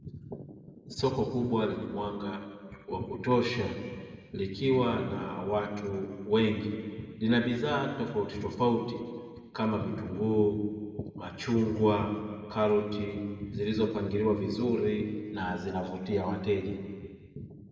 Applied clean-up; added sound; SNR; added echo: none; none; none; reverberation time 1.7 s.